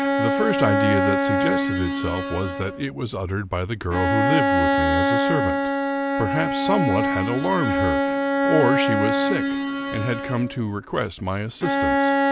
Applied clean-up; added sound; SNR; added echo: none; Bowed string instrument; -3 dB; none.